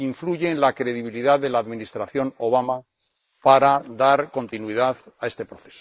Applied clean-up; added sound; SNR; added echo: neural mask model Resemble Enhance denoiser.